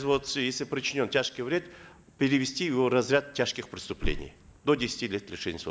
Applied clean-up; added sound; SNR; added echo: none; Whoosh, swoosh, swish; 2 dB; none.